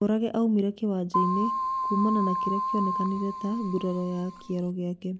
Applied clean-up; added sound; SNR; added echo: none; Keyboard (musical); 2 dB; none.